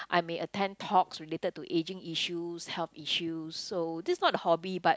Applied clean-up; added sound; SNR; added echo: none; none; none; none.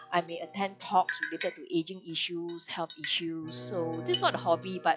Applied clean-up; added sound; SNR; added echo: classical method log-MMSE.